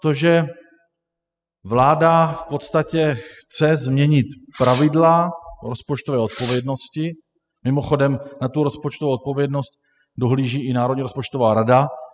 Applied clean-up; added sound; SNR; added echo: classical method spectral subtraction.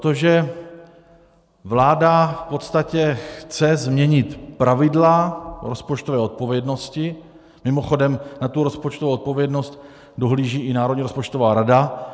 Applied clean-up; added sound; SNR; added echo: none; none; none; none.